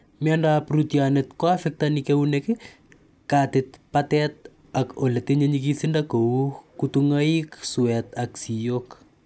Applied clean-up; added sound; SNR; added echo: none; none; none; none.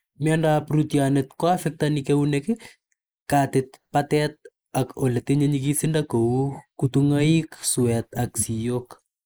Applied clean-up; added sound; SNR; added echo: neural mask model Resemble Enhance denoiser.